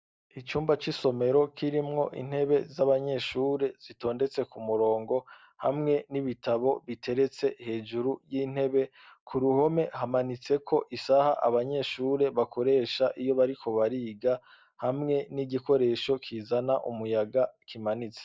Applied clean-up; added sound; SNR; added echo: none; none; none; none.